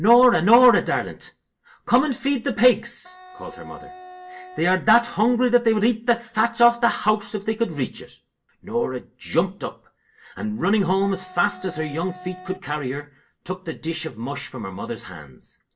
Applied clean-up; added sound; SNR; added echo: none; Wind instrument, woodwind instrument; 18 dB; reverberation time 0.1 s.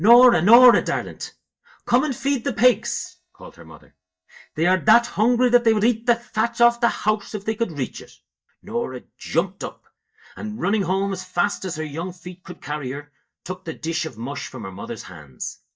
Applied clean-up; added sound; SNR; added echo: neural mask model DeepFilterNet 3.